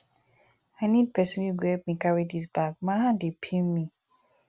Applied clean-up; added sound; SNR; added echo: none; none; none; none.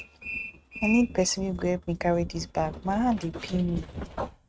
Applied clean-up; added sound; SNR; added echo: neural mask model RNNoise.